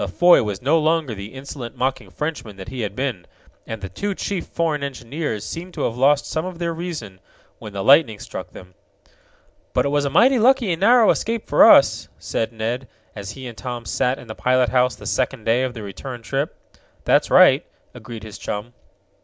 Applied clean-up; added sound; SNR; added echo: none; none; none; none.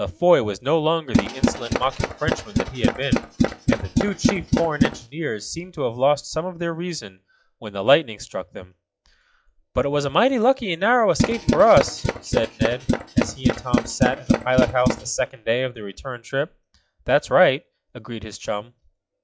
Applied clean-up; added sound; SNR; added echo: classical method log-MMSE.